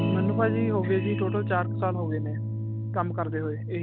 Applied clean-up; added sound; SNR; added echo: none; Electric guitar / Strum; -1 dB; none.